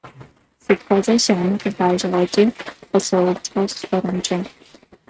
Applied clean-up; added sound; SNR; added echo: neural mask model RNNoise.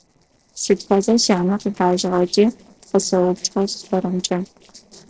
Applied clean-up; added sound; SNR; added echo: neural separator model SepFormer DNS4.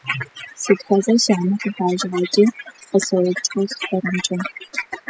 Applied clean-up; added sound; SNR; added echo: classical method spectral subtraction.